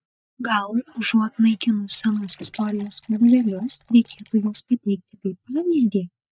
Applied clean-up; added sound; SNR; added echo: neural mask model DeepFilterNet 3.